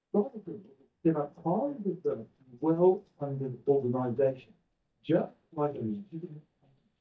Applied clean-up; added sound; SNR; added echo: neural mask model DeepFilterNet 3.